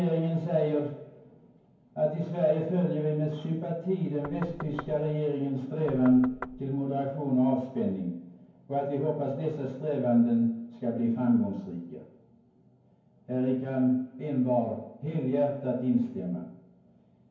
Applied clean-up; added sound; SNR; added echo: none; Knock; 15 dB; reverberation time 0.9 s.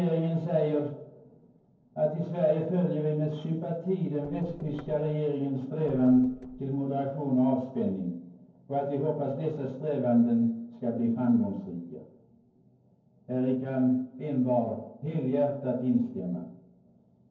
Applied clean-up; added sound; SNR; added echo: neural separator model SepFormer DNS4.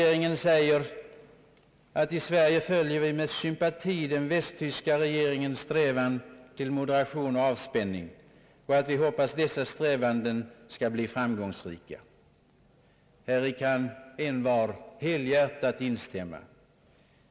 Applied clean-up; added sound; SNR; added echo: none; none; none; none.